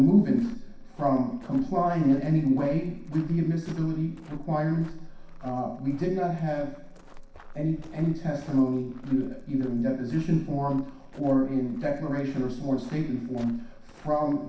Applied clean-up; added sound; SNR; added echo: none; Walk, footsteps; 15 dB; reverberation time 0.6 s.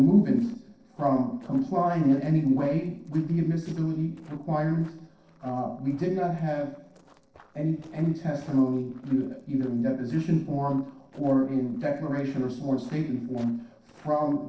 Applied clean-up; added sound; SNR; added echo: neural separator model SepFormer DNS4.